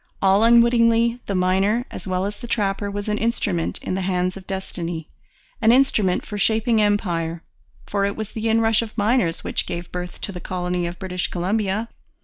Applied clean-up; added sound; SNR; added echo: none; none; none; none.